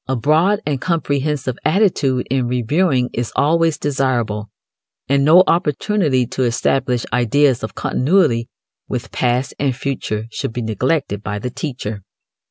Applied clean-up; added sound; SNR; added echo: none; none; none; none.